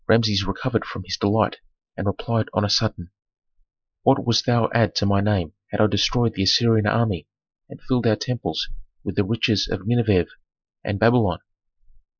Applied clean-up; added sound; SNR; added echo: neural mask model Resemble Enhance denoiser.